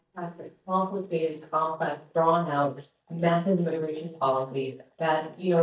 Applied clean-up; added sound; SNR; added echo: neural mask model DeepFilterNet 3.